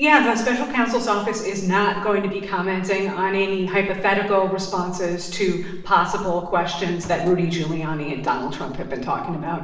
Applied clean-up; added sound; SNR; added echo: neural separator model SepFormer DNS4.